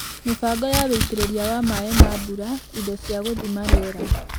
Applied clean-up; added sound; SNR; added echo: none; Domestic sounds, home sounds; -2 dB; none.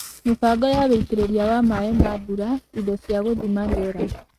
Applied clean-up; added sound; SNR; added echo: neural mask model RNNoise.